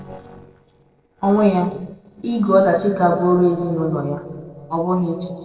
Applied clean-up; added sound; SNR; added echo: neural separator model SepFormer DNS4.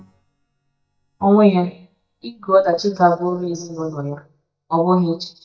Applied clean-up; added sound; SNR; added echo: neural mask model DeepFilterNet 3.